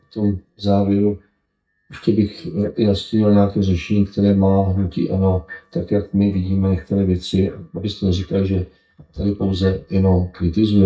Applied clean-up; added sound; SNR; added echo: neural mask model DeepFilterNet 3.